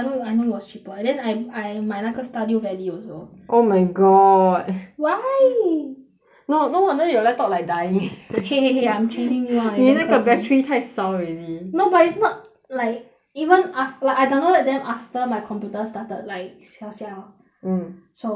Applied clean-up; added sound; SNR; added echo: none; none; none; none.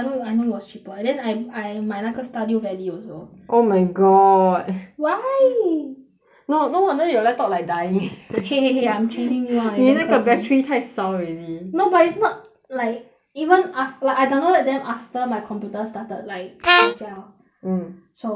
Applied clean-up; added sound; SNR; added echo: none; Harmonica; -3 dB; none.